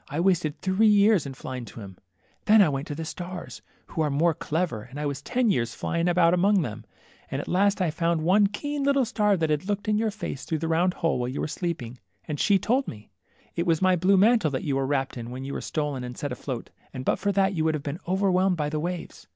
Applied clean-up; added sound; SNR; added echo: none; none; none; none.